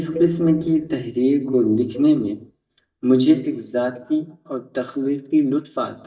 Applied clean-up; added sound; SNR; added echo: neural mask model DeepFilterNet 3.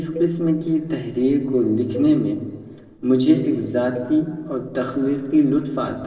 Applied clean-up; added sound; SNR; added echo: neural separator model SepFormer DNS4.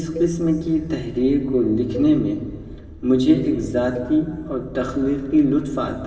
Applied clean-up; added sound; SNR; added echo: none; Cowbell; 20 dB; reverberation time 2.0 s.